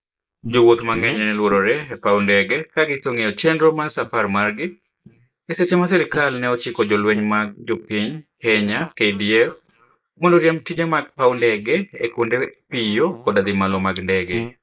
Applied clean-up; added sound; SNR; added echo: neural mask model Resemble Enhance denoiser.